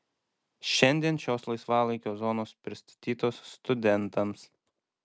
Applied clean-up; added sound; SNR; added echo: none; none; none; none.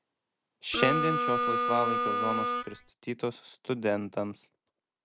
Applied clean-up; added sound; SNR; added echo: none; Harmonica; -4 dB; none.